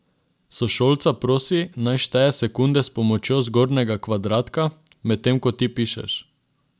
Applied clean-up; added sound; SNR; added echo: none; none; none; none.